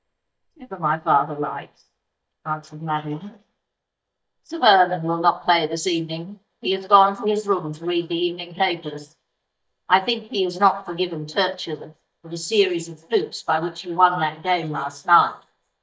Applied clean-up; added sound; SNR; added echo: neural mask model DeepFilterNet 3.